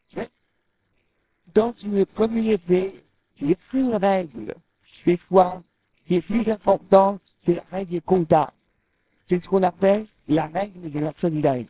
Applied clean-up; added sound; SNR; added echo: neural separator model SepFormer WHAMR!.